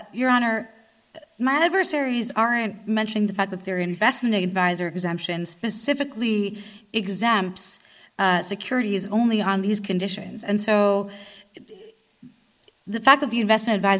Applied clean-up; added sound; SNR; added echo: neural mask model Resemble Enhance denoiser.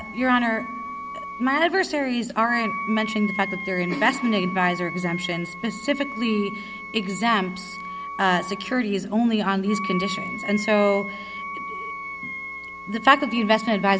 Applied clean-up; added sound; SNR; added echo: none; Wind instrument, woodwind instrument; 10 dB; none.